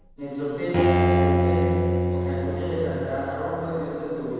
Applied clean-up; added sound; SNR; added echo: none; Bowed string instrument; -4 dB; reverberation time 2.1 s.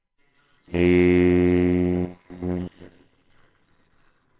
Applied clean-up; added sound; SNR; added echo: neural separator model SepFormer WHAMR!.